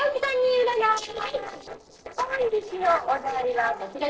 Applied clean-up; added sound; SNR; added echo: neural separator model SepFormer DNS4.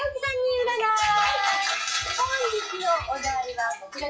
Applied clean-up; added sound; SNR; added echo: classical method WPE with log-MMSE.